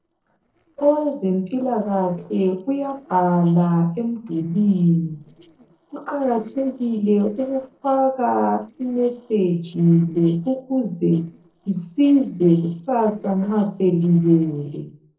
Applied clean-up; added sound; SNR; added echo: neural separator model SepFormer DNS4.